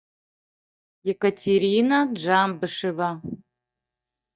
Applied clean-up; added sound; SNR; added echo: neural mask model DeepFilterNet 3.